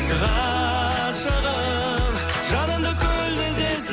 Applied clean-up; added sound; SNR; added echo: none; Buzz; 19 dB; none.